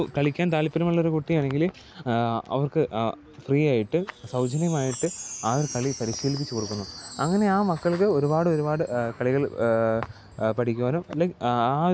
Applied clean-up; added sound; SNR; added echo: none; Wind chime; 19 dB; none.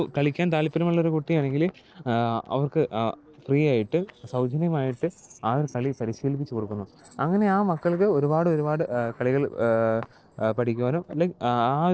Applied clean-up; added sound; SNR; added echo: neural separator model SepFormer DNS4.